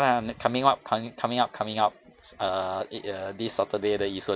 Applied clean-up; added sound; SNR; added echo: none; none; none; none.